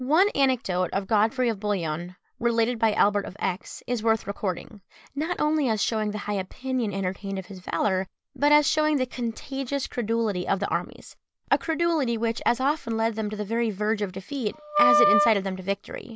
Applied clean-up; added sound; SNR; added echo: none; Wind instrument, woodwind instrument; -2 dB; none.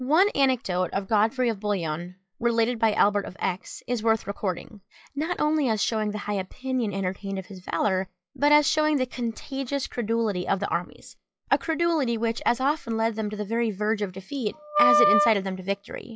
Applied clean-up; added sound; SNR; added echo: classical method log-MMSE.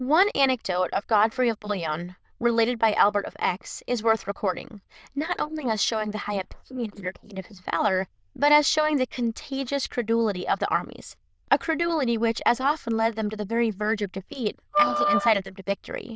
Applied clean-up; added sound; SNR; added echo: neural diffusion model UNIVERSE++.